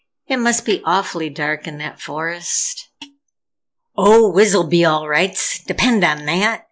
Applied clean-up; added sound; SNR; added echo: neural mask model Resemble Enhance denoiser.